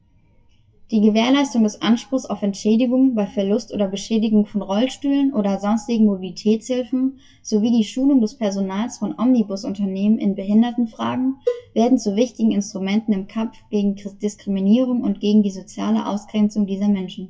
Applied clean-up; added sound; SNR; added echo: classical method WPE with log-MMSE.